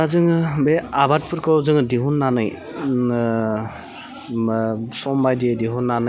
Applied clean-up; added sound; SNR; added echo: none; none; none; none.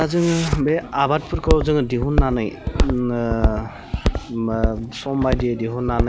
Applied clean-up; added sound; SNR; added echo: none; Walk, footsteps; 2 dB; none.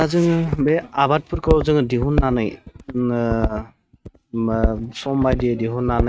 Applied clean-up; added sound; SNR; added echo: neural mask model RNNoise.